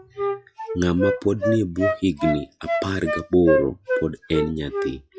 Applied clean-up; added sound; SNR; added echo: classical method log-MMSE.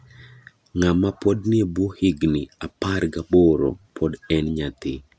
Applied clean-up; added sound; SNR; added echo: none; none; none; none.